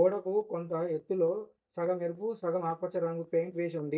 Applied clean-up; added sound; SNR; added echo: neural mask model DeepFilterNet 3.